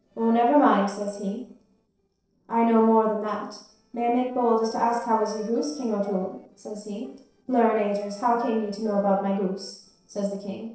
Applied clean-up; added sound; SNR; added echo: neural separator model SepFormer DNS4.